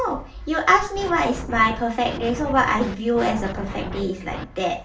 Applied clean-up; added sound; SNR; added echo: none; Scratching (performance technique); 11 dB; reverberation time 0.4 s.